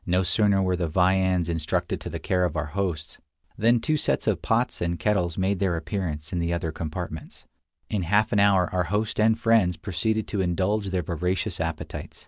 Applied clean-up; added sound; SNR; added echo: none; none; none; none.